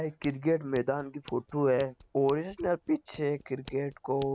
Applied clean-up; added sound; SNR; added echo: none; Scissors; 18 dB; none.